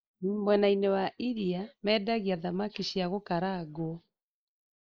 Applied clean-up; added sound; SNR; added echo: neural mask model Resemble Enhance denoiser.